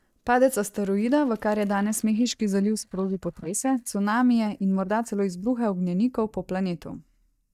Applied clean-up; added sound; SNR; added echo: neural mask model DeepFilterNet 3.